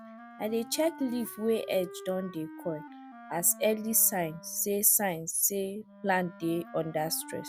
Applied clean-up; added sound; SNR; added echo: none; Wind instrument, woodwind instrument; 17 dB; none.